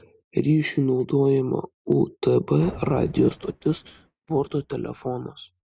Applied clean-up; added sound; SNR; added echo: neural mask model RNNoise.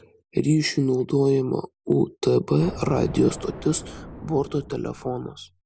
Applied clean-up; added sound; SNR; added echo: none; Explosion; 14 dB; none.